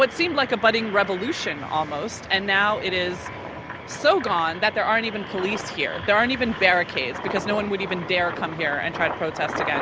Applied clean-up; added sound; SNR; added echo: none; Engine; 11 dB; none.